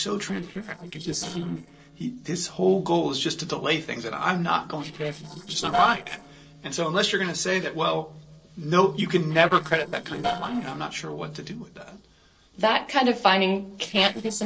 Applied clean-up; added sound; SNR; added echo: neural separator model SepFormer DNS4.